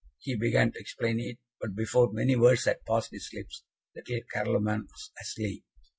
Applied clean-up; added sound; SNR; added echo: none; none; none; none.